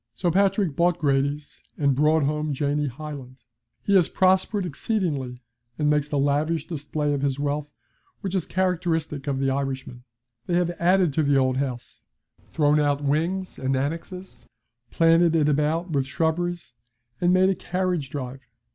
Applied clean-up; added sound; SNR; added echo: none; none; none; none.